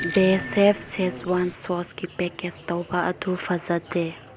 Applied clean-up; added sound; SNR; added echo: none; Bicycle bell; 15 dB; none.